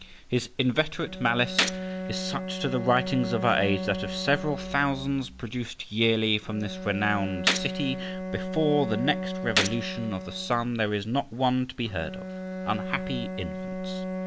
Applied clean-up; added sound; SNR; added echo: none; Gunshot, gunfire + Bowed string instrument; 5 dB; none.